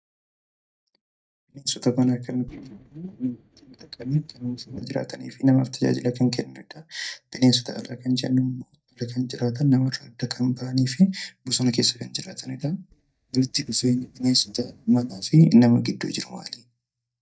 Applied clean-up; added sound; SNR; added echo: neural mask model DeepFilterNet 3.